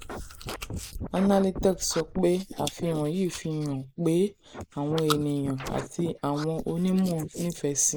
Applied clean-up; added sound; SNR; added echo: neural mask model Resemble Enhance denoiser.